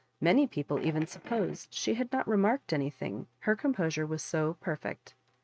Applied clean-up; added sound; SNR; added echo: neural mask model RNNoise.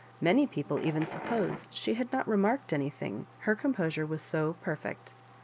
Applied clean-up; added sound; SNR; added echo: none; Wild animals; 11 dB; none.